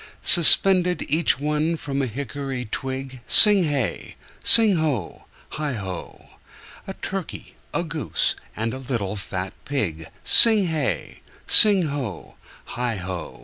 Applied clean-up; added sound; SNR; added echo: none; none; none; none.